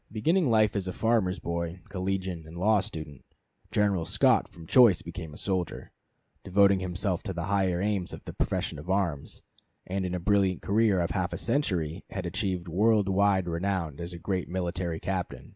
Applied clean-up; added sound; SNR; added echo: none; none; none; none.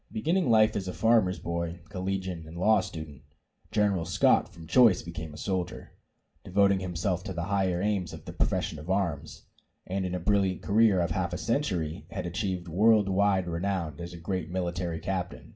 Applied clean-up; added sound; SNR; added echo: none; none; none; reverberation time 0.3 s.